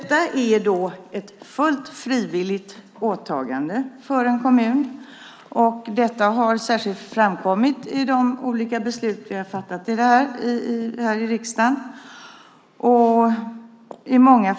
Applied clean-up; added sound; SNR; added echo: none; none; none; none.